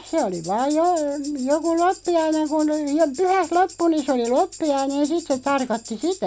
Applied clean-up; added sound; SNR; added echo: none; Tambourine; 19 dB; none.